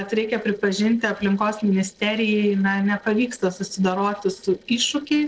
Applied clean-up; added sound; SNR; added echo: neural separator model SepFormer DNS4.